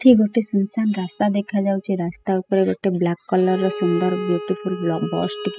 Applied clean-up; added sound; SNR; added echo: classical method spectral subtraction.